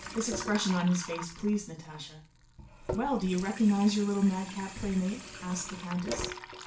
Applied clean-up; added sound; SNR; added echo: none; Sink (filling or washing) / Water tap, faucet; 11 dB; reverberation time 0.3 s.